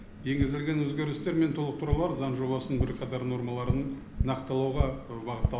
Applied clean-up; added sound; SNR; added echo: none; Tap; 4 dB; reverberation time 1.1 s.